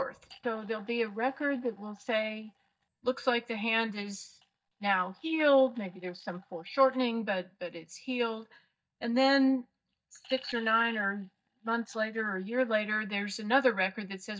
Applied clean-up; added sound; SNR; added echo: neural mask model DeepFilterNet 3.